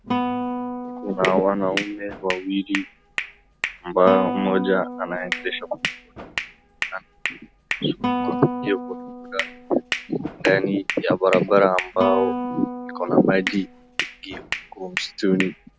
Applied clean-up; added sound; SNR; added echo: none; Guitar + Hands; 6 dB; none.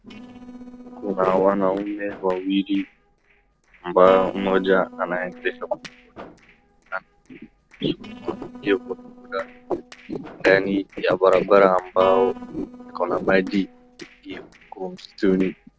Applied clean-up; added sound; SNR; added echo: neural separator model SepFormer DNS4.